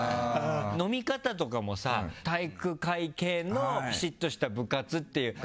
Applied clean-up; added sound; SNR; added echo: none; none; none; none.